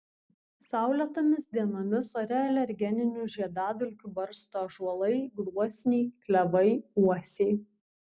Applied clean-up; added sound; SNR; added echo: none; none; none; none.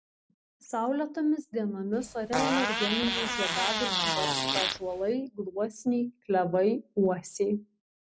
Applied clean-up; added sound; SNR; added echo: none; Fart; 0 dB; none.